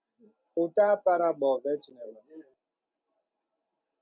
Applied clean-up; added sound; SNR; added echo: none; none; none; none.